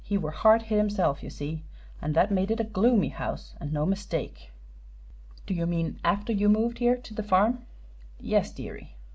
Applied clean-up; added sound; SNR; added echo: none; none; none; none.